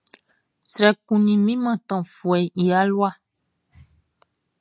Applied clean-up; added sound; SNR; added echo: none; none; none; none.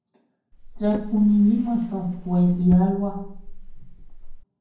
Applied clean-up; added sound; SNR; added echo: none; Drawer open or close; 13 dB; reverberation time 0.9 s.